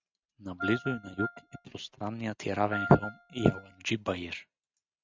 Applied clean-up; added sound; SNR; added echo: neural mask model RNNoise.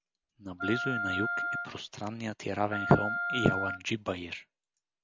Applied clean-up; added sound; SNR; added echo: none; Wind instrument, woodwind instrument; 3 dB; none.